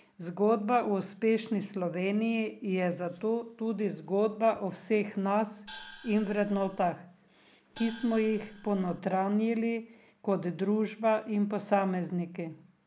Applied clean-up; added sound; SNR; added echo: none; Gong; 19 dB; none.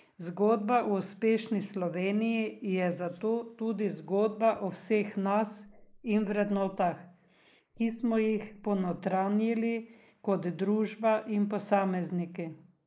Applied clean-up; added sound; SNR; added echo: neural mask model Resemble Enhance denoiser.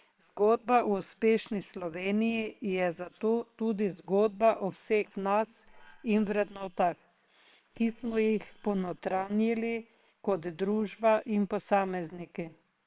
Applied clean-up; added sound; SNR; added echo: neural separator model SepFormer WHAM!.